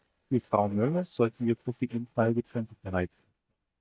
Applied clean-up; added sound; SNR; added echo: neural mask model DeepFilterNet 3.